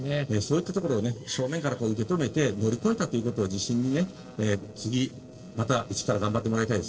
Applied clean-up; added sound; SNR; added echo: neural separator model SepFormer DNS4.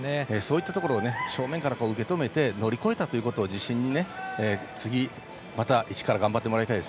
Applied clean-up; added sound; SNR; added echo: none; none; none; none.